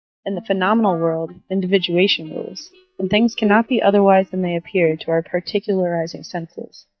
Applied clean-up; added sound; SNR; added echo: neural mask model DeepFilterNet 3.